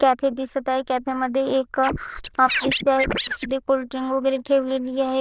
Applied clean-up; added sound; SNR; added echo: neural diffusion model UNIVERSE++.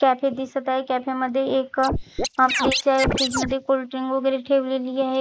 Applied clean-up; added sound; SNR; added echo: neural mask model Resemble Enhance denoiser.